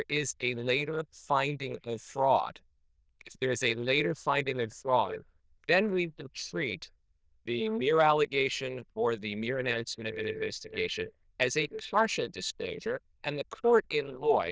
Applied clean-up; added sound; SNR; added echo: neural diffusion model UNIVERSE++.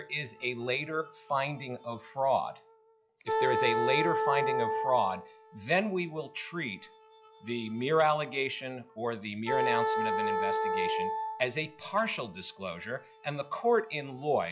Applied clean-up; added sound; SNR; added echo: classical method log-MMSE.